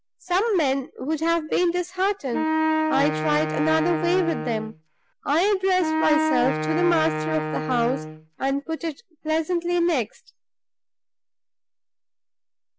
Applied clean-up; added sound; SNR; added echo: none; Wind instrument, woodwind instrument; 1 dB; none.